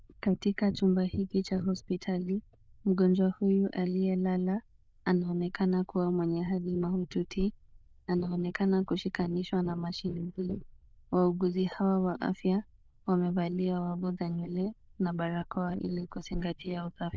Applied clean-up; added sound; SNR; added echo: neural diffusion model UNIVERSE++.